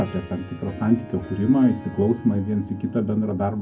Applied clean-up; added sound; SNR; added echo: none; Harp; 18 dB; reverberation time 0.3 s.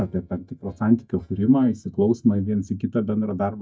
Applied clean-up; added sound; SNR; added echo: neural mask model DeepFilterNet 3.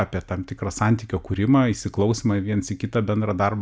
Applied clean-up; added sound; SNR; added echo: none; none; none; none.